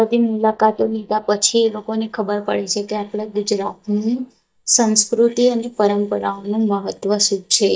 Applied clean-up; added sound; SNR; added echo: neural mask model DeepFilterNet 3.